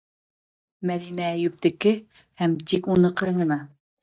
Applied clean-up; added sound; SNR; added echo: neural mask model DeepFilterNet 3.